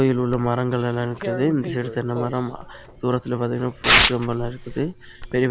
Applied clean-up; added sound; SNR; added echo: none; Tearing; 2 dB; none.